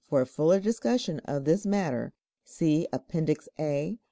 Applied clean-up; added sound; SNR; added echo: none; none; none; none.